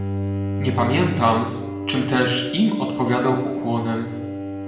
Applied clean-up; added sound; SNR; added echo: none; Bowed string instrument; 4 dB; reverberation time 1.0 s.